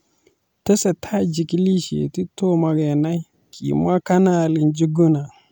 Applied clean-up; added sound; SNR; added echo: none; none; none; none.